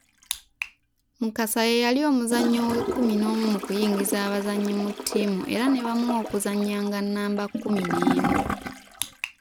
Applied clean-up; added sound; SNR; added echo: none; Toilet flush / Gurgling; 6 dB; none.